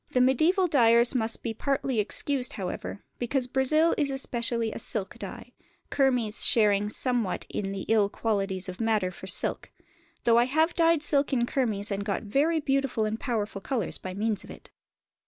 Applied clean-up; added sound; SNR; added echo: none; none; none; none.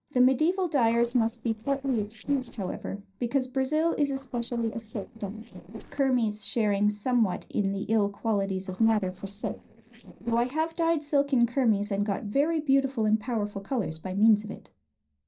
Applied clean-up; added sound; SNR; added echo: neural separator model SepFormer DNS4.